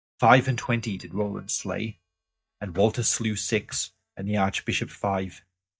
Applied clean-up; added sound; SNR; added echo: neural mask model DeepFilterNet 3.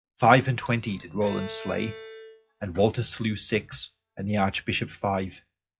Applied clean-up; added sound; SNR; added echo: classical method log-MMSE.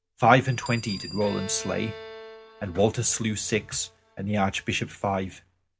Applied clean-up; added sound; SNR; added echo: none; Bell + Bowed string instrument; 17 dB; none.